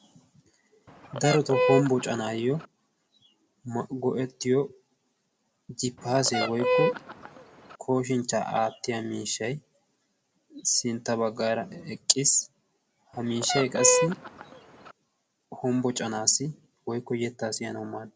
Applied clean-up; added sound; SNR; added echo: none; Fowl; 0 dB; none.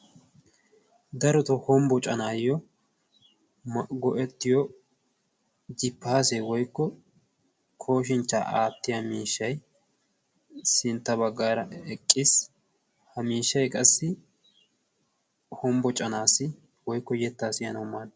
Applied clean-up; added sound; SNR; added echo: none; none; none; none.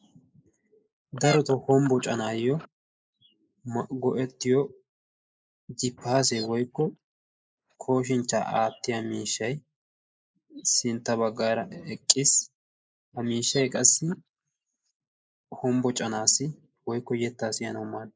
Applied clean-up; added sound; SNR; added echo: neural mask model Resemble Enhance denoiser.